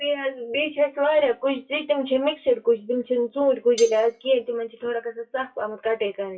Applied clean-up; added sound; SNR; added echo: classical method WPE with log-MMSE.